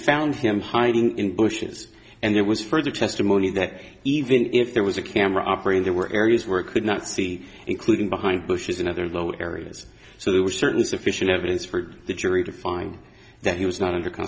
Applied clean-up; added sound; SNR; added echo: none; none; none; none.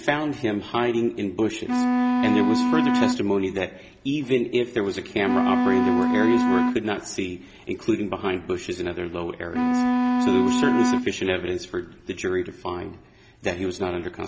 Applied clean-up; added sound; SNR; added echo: none; Wind instrument, woodwind instrument; -2 dB; none.